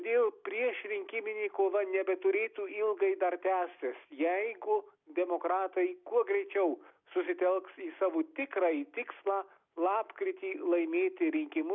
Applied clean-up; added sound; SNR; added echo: none; none; none; none.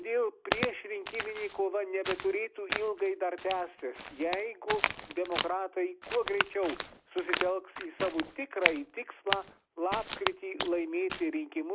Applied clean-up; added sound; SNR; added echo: none; Crack; 2 dB; none.